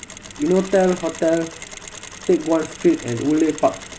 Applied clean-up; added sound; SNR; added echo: none; Mechanisms; 16 dB; none.